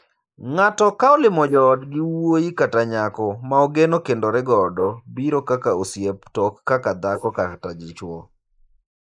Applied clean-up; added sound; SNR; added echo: neural mask model Resemble Enhance denoiser.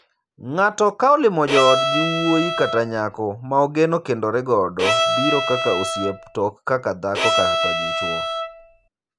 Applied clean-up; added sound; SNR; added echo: none; Bowed string instrument; 1 dB; none.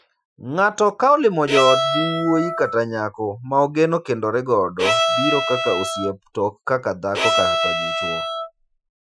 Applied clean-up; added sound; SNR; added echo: classical method Wiener filter.